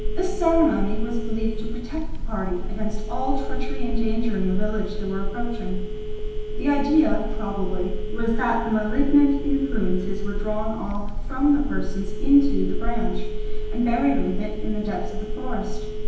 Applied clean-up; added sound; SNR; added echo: none; Telephone; -2 dB; reverberation time 0.9 s.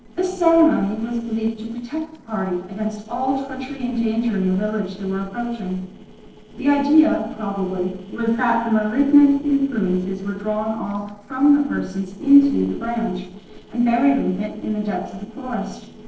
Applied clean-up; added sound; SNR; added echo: neural separator model SepFormer DNS4.